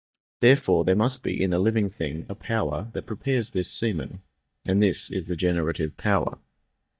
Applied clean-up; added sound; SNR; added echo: neural mask model DeepFilterNet 3.